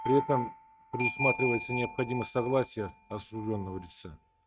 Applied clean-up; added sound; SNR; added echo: neural mask model RNNoise.